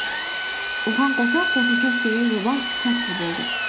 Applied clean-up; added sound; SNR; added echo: none; Wind instrument, woodwind instrument + Power tool; 0 dB; none.